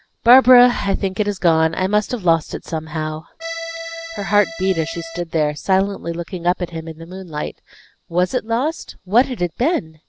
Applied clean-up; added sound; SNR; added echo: none; Accordion; 11 dB; none.